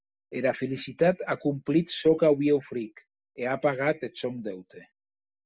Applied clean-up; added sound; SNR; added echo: none; none; none; none.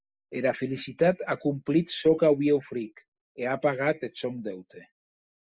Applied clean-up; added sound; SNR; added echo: neural mask model Resemble Enhance denoiser.